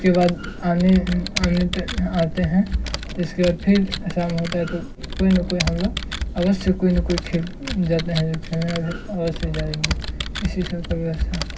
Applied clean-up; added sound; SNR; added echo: none; Computer keyboard; 6 dB; reverberation time 0.4 s.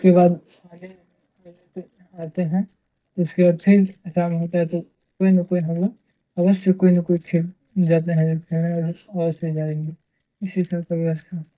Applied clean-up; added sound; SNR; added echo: neural mask model DeepFilterNet 3.